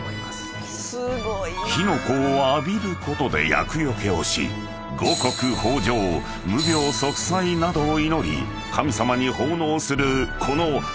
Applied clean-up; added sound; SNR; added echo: none; none; none; none.